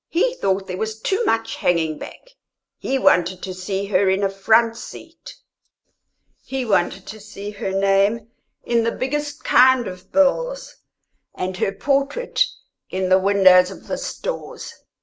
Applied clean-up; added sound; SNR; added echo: none; none; none; none.